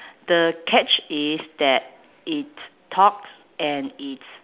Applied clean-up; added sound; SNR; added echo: none; none; none; none.